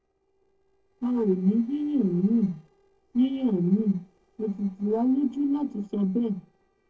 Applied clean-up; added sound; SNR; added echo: neural separator model SepFormer DNS4.